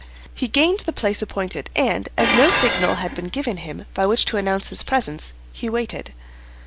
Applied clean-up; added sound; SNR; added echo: none; Dishes, pots, and pans; 4 dB; none.